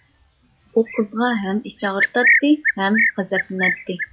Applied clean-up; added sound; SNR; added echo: classical method log-MMSE.